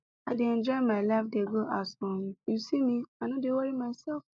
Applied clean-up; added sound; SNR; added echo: neural mask model Resemble Enhance denoiser.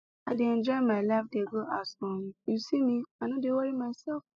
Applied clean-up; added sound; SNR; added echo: classical method spectral subtraction.